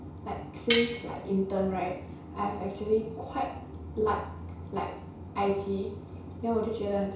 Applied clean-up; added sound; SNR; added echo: none; Cutlery, silverware; -4 dB; reverberation time 0.6 s.